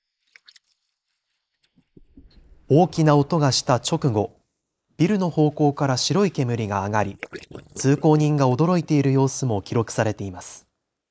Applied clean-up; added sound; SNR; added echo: neural mask model Resemble Enhance denoiser.